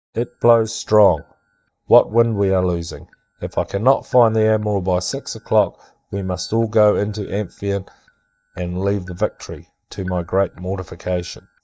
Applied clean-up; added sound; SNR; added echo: neural mask model DeepFilterNet 3.